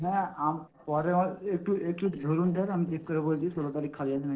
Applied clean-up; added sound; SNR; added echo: neural separator model SepFormer DNS4.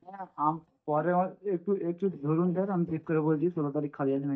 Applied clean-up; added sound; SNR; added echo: neural mask model DeepFilterNet 3.